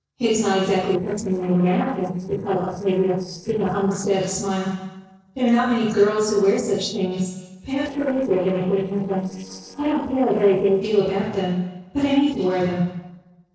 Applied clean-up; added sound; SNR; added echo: neural separator model SepFormer DNS4.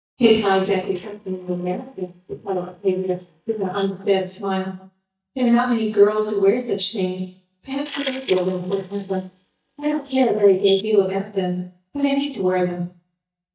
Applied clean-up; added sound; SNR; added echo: neural mask model DeepFilterNet 3.